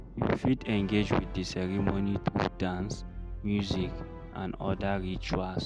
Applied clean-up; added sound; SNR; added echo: none; Brass instrument; 10 dB; none.